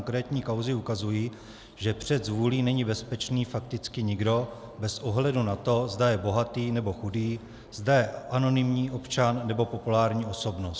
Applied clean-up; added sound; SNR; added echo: none; none; none; none.